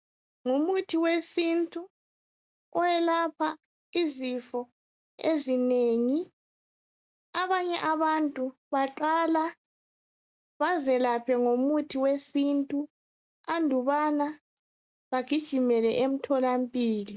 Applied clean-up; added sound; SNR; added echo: none; none; none; none.